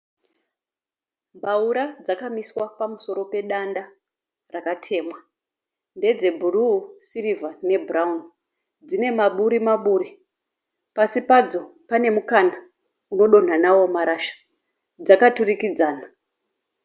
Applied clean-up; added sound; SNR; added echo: none; none; none; none.